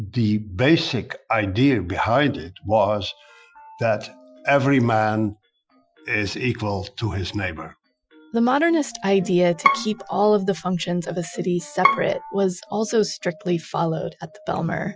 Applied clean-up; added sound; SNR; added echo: classical method Wiener filter.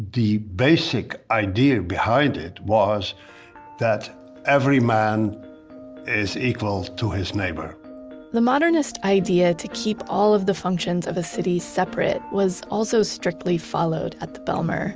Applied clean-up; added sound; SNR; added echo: none; none; none; none.